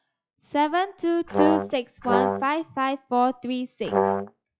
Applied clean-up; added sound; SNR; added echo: classical method log-MMSE.